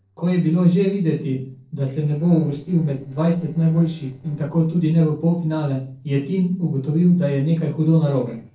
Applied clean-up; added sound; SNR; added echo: neural separator model SepFormer DNS4.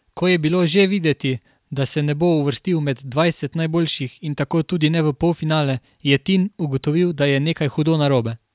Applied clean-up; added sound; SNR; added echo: none; none; none; none.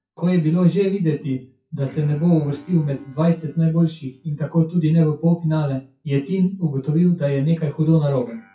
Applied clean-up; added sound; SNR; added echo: classical method WPE with log-MMSE.